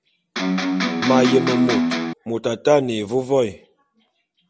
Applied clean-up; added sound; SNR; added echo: none; Electric guitar; -2 dB; none.